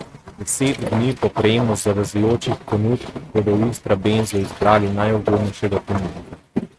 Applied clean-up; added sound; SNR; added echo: neural mask model RNNoise.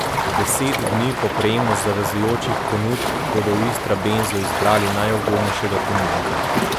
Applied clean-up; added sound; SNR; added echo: none; Fireworks + Waves, surf; -1 dB; none.